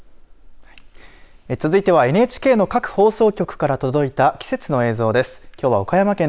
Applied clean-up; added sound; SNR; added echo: none; none; none; none.